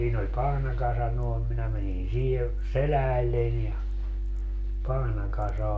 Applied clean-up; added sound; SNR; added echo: none; none; none; none.